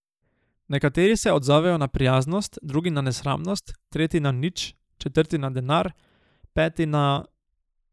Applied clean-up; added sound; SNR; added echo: neural mask model Resemble Enhance denoiser.